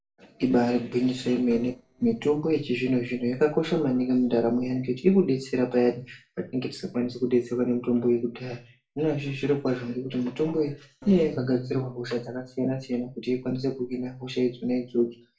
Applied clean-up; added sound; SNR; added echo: neural separator model SepFormer DNS4.